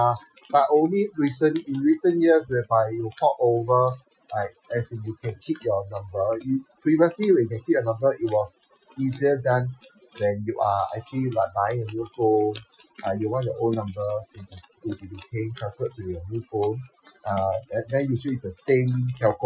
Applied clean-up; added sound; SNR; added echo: classical method Wiener filter.